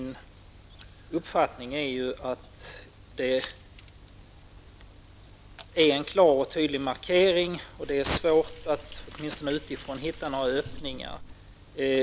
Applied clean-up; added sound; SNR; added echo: none; Liquid; 15 dB; none.